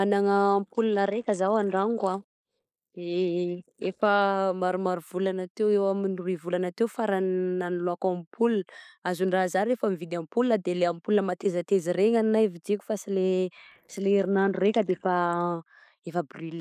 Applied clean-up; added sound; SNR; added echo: neural mask model Resemble Enhance denoiser.